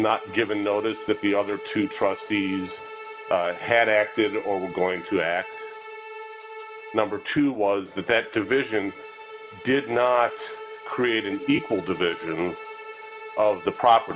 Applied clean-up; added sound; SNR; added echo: none; Bowed string instrument; 14 dB; none.